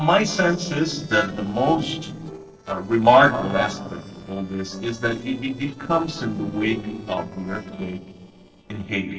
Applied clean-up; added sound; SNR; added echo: neural separator model SepFormer DNS4.